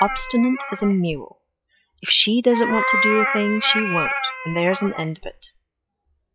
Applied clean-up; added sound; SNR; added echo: classical method log-MMSE.